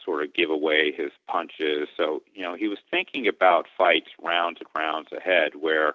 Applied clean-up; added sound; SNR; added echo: none; none; none; none.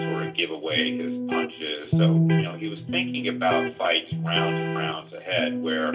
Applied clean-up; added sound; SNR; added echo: none; Electric guitar; -2 dB; reverberation time 0.2 s.